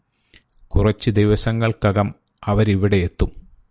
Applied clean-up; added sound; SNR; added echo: none; none; none; none.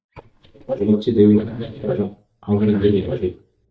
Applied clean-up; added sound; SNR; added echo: neural mask model DeepFilterNet 3.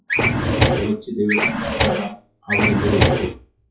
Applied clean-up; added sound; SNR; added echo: classical method WPE with log-MMSE.